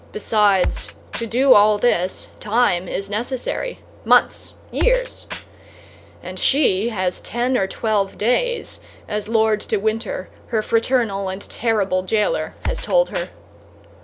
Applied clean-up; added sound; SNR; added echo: none; Drum kit; 6 dB; none.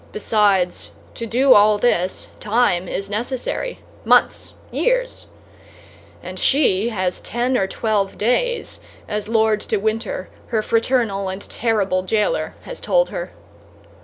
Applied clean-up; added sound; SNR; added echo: none; none; none; none.